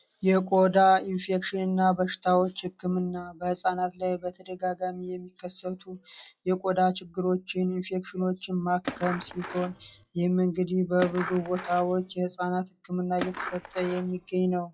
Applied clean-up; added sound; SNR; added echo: classical method log-MMSE.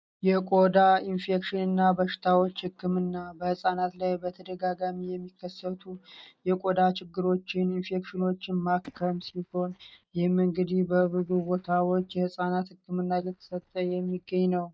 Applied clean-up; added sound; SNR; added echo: neural mask model DeepFilterNet 3.